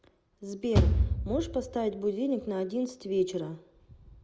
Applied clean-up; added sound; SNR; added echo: none; Bass drum / Thump, thud; -5 dB; none.